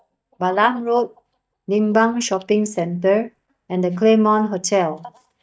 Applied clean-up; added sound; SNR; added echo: neural mask model DeepFilterNet 3.